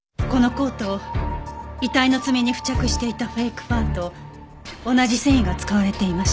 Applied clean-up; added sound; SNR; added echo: none; none; none; none.